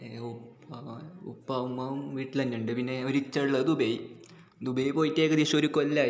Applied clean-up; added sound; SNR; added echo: none; none; none; none.